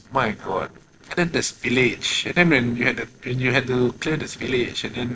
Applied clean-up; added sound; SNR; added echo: neural separator model SepFormer DNS4.